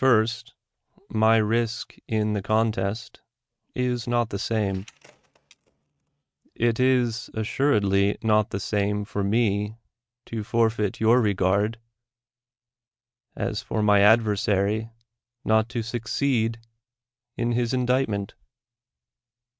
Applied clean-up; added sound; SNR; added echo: neural mask model RNNoise.